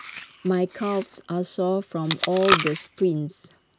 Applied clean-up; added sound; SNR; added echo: none; Chewing, mastication; 4 dB; none.